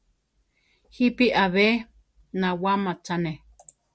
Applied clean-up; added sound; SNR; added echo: none; none; none; none.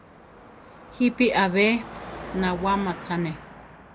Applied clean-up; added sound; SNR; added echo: none; Car passing by / Traffic noise, roadway noise / Engine; 14 dB; none.